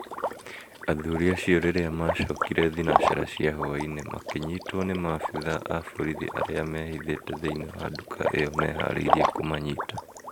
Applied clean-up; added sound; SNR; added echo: none; Liquid; 3 dB; none.